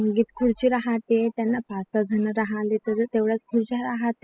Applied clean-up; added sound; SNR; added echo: classical method spectral subtraction.